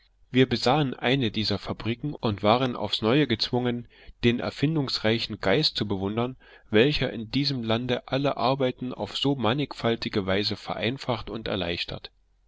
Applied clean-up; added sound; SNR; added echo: none; none; none; none.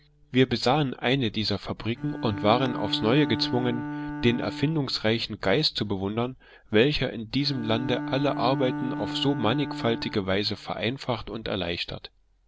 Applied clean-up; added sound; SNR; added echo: none; Bowed string instrument; 9 dB; none.